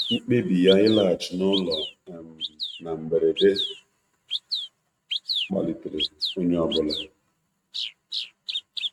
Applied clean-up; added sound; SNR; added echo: neural mask model RNNoise.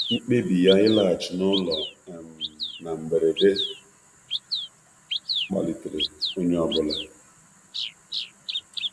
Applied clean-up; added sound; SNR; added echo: none; Bird vocalization, bird call, bird song; 7 dB; none.